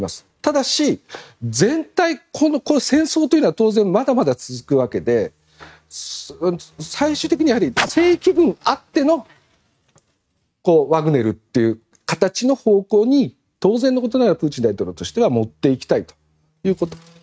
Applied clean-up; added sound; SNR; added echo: neural mask model RNNoise.